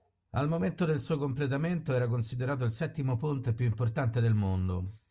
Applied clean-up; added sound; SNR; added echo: none; none; none; none.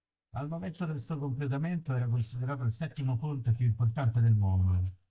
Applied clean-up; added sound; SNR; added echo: neural mask model DeepFilterNet 3.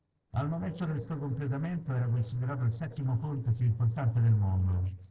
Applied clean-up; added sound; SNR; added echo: neural separator model SepFormer DNS4.